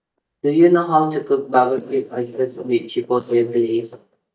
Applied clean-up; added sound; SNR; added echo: neural mask model DeepFilterNet 3.